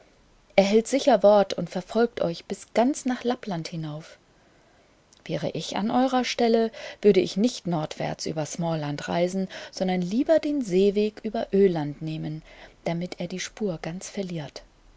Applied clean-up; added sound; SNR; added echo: none; none; none; none.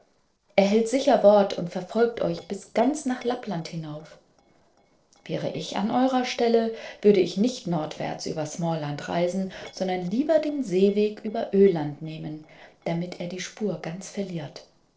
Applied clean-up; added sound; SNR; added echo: neural separator model SepFormer DNS4.